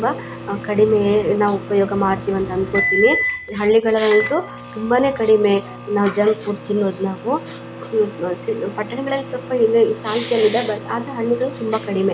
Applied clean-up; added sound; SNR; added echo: none; Microwave oven; 10 dB; none.